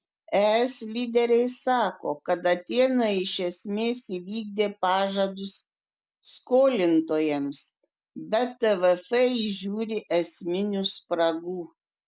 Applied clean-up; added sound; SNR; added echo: none; none; none; none.